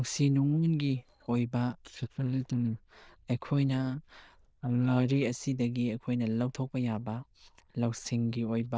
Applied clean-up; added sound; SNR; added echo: neural diffusion model UNIVERSE++.